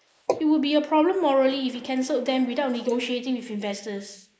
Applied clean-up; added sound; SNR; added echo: neural mask model Resemble Enhance denoiser.